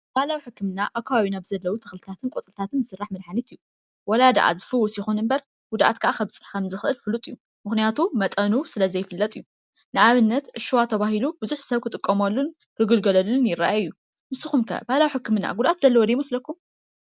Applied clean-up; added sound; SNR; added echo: none; none; none; none.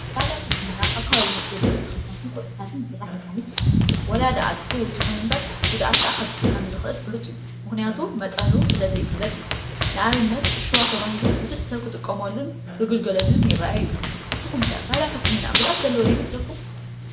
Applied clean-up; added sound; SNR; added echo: none; Run; -3 dB; reverberation time 0.5 s.